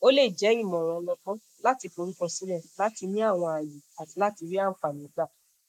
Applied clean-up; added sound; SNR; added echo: neural mask model Resemble Enhance denoiser.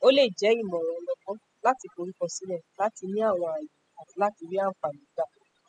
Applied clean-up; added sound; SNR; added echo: classical method spectral subtraction.